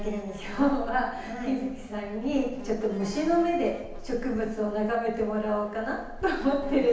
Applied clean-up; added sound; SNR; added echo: none; Insect; 12 dB; reverberation time 0.9 s.